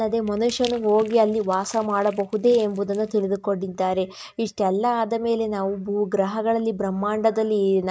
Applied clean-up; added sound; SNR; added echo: neural mask model RNNoise.